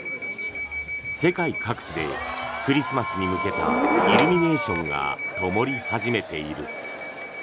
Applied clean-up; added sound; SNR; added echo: none; Subway, metro, underground / Door; 2 dB; none.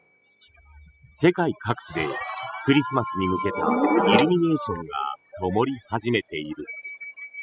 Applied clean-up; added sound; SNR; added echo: classical method spectral subtraction.